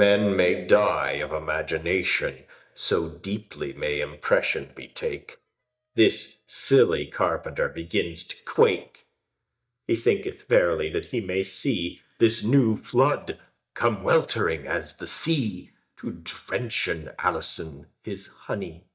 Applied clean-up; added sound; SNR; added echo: neural mask model DeepFilterNet 3.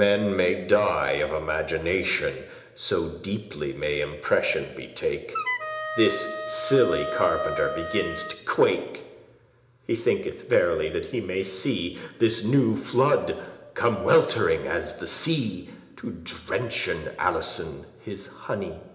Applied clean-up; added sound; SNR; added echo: none; Wind instrument, woodwind instrument; 5 dB; reverberation time 0.8 s.